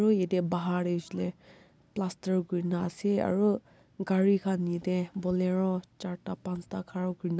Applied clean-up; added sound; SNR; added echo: none; none; none; none.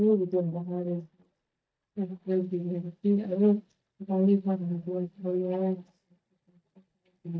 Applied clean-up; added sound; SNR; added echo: neural mask model DeepFilterNet 3.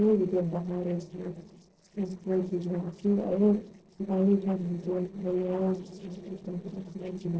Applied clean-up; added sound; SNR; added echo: neural separator model SepFormer DNS4.